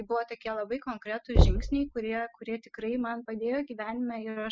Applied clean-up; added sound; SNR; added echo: classical method spectral subtraction.